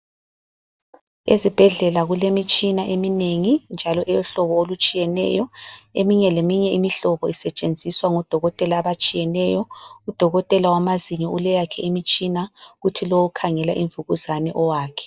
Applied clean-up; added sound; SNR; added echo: neural separator model SepFormer DNS4.